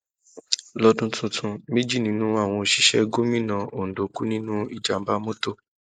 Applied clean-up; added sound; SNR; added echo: neural mask model Resemble Enhance denoiser.